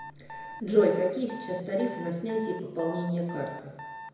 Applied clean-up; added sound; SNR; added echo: none; Alarm; 14 dB; reverberation time 1.0 s.